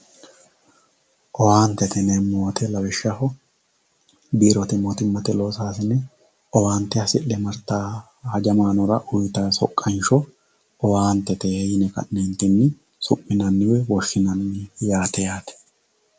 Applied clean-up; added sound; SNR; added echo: none; none; none; none.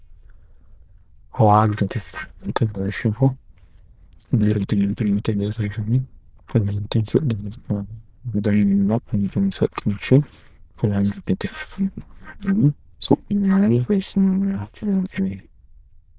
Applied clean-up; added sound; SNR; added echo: neural diffusion model UNIVERSE++.